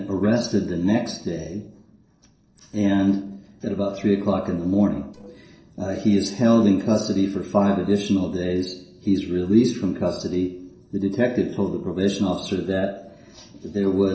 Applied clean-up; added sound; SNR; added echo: neural separator model SepFormer DNS4.